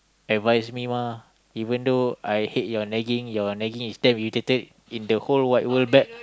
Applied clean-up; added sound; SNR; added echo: none; none; none; none.